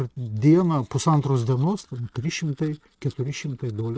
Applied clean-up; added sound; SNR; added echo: neural mask model RNNoise.